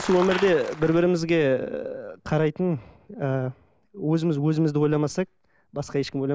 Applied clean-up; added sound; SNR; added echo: none; none; none; none.